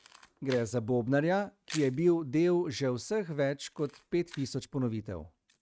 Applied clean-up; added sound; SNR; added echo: neural mask model RNNoise.